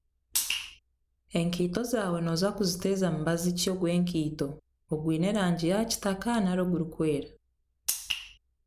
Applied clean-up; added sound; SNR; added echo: none; none; none; none.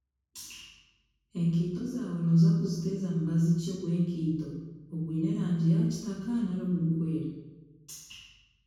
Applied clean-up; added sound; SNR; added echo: none; none; none; reverberation time 1.1 s.